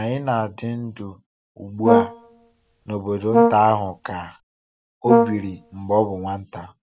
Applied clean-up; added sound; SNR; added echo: none; Brass instrument; -3 dB; none.